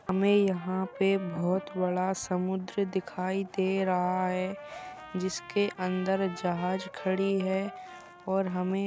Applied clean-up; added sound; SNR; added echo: none; Trumpet + Brass instrument; 16 dB; none.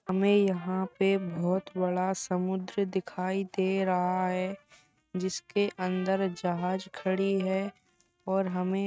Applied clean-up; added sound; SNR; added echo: neural mask model RNNoise.